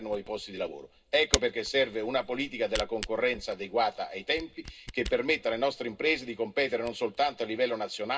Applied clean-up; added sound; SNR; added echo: none; Camera; 12 dB; reverberation time 0.2 s.